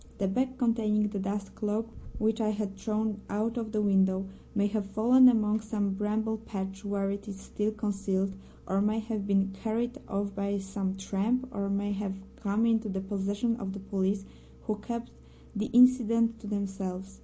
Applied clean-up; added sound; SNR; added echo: none; none; none; none.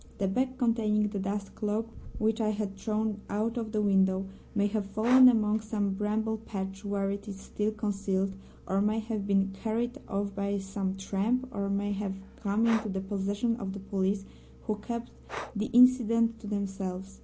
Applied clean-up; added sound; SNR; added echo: none; Breathing; 18 dB; none.